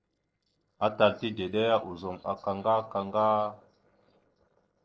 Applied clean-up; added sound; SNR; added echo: neural separator model SepFormer DNS4.